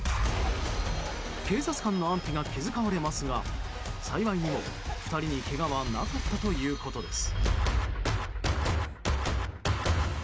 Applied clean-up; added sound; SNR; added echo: none; Cough + Shatter; 18 dB; none.